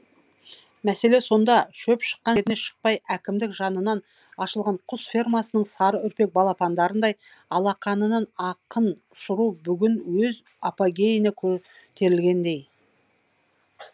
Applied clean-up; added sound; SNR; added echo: none; none; none; none.